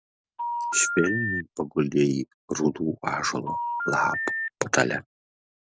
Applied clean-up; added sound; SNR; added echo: none; Telephone; 2 dB; none.